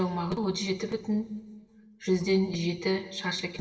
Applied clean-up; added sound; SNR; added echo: none; none; none; reverberation time 2.0 s.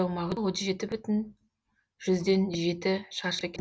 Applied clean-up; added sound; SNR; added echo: none; none; none; none.